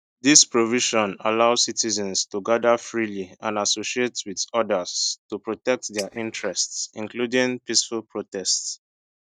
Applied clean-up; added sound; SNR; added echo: neural mask model DeepFilterNet 3.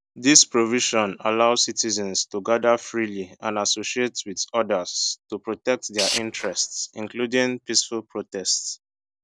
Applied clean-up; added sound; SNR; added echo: none; Tools; 4 dB; none.